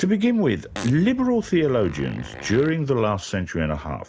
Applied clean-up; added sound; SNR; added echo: none; Fart; 16 dB; none.